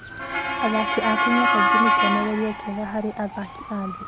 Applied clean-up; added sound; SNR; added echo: none; Motor vehicle (road) / Siren; -3 dB; none.